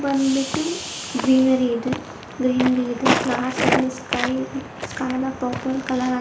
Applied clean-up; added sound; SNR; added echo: none; Walk, footsteps; 5 dB; reverberation time 0.4 s.